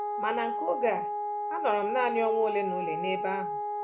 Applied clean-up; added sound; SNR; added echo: none; Wind instrument, woodwind instrument; 1 dB; none.